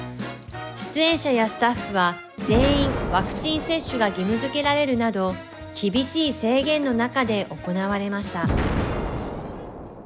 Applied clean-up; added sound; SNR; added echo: none; Explosion; 7 dB; none.